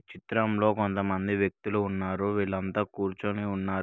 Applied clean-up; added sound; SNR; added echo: none; none; none; none.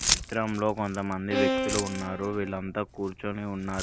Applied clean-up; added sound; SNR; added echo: none; Bowed string instrument + Keys jangling; 1 dB; none.